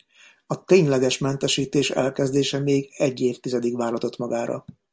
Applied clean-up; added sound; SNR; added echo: none; none; none; none.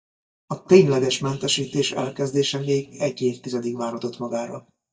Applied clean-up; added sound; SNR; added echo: neural mask model DeepFilterNet 3.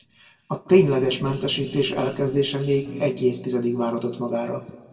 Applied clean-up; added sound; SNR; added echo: none; Electric guitar / Strum; 16 dB; reverberation time 1.8 s.